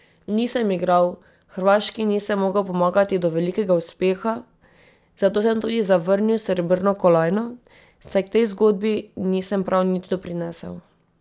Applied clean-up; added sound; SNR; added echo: none; none; none; none.